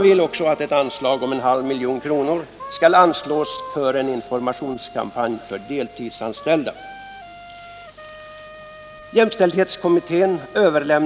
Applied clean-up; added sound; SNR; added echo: none; Wind instrument, woodwind instrument; 19 dB; none.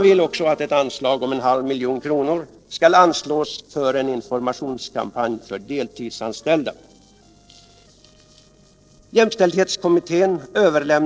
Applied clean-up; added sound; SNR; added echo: neural separator model SepFormer DNS4.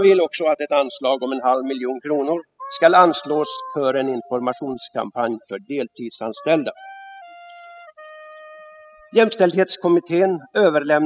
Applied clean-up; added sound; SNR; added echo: classical method spectral subtraction.